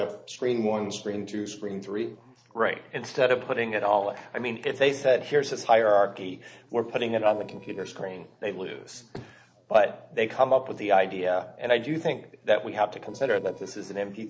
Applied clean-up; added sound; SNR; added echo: neural separator model SepFormer DNS4.